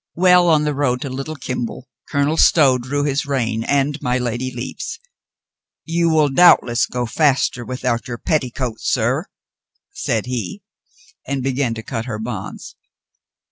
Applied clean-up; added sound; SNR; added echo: none; none; none; none.